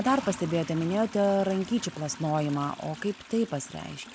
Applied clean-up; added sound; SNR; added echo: none; Toilet flush; 16 dB; none.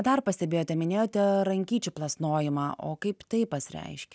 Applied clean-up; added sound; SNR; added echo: none; none; none; none.